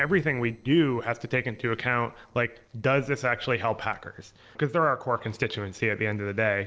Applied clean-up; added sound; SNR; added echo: neural separator model SepFormer DNS4.